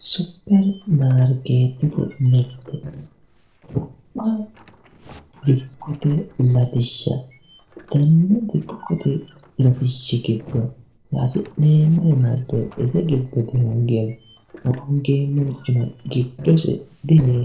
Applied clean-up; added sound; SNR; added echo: neural separator model SepFormer DNS4.